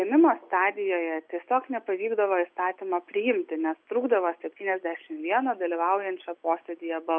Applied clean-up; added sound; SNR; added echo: none; none; none; none.